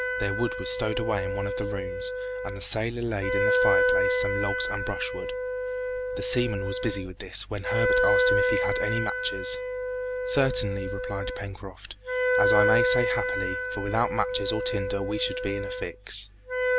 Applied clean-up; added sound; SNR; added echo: none; Wind instrument, woodwind instrument; -2 dB; none.